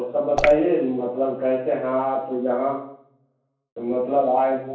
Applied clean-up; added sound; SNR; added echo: none; Drip / Water; 3 dB; reverberation time 0.7 s.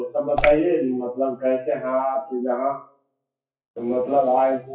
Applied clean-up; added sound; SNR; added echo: classical method WPE with log-MMSE.